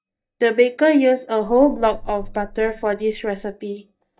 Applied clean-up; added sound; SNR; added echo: neural mask model DeepFilterNet 3.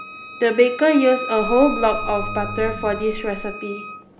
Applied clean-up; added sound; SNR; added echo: none; Buzz + Wind instrument, woodwind instrument; 9 dB; none.